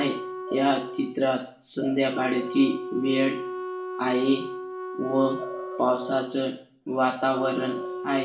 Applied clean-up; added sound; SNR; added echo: none; Wind instrument, woodwind instrument; 9 dB; reverberation time 0.5 s.